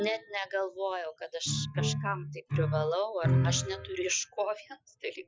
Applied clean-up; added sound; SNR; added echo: classical method Wiener filter.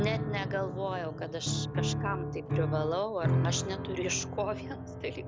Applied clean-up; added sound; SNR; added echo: none; Piano; -2 dB; none.